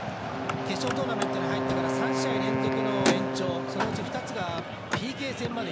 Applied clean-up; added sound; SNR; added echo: none; Car + Wind instrument, woodwind instrument; -1 dB; none.